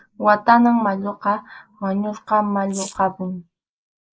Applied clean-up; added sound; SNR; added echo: neural mask model Resemble Enhance denoiser.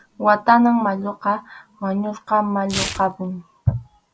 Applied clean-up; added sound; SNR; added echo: none; Tearing; 14 dB; none.